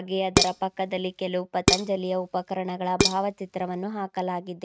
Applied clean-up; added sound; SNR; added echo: neural mask model RNNoise.